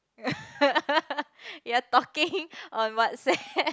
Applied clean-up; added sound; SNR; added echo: none; none; none; none.